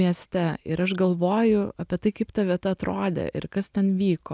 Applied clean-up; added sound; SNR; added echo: none; none; none; none.